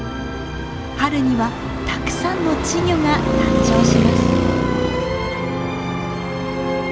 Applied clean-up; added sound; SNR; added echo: none; Traffic noise, roadway noise; 0 dB; none.